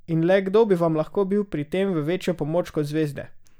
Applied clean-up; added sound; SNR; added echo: none; none; none; none.